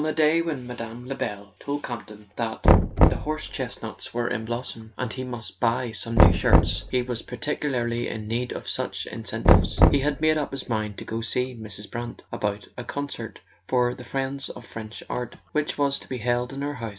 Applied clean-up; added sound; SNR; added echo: none; Knock; -3 dB; none.